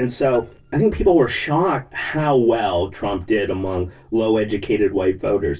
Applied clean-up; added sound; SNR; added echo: neural separator model SepFormer DNS4.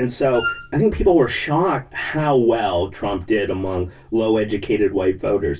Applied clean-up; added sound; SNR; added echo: none; Wind instrument, woodwind instrument; 9 dB; reverberation time 0.1 s.